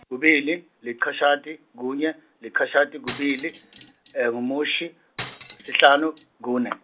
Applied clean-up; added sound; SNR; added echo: none; Cutlery, silverware; 17 dB; none.